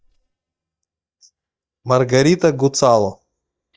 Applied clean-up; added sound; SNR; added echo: neural mask model DeepFilterNet 3.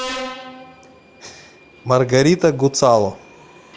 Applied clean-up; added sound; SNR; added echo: none; Subway, metro, underground; 16 dB; none.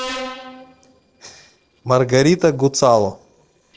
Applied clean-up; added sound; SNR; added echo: neural separator model SepFormer DNS4.